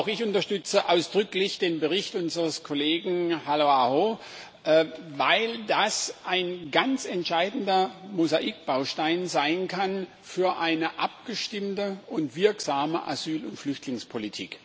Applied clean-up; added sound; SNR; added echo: none; none; none; none.